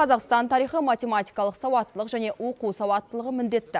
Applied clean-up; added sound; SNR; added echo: none; none; none; none.